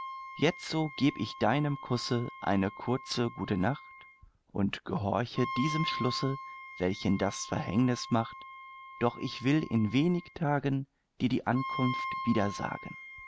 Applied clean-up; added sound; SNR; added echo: none; Wind instrument, woodwind instrument; 11 dB; none.